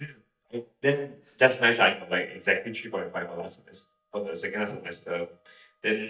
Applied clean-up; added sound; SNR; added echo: neural mask model DeepFilterNet 3.